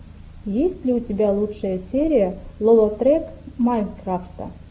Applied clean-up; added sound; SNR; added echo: none; none; none; none.